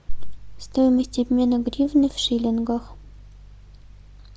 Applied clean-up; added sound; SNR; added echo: none; none; none; none.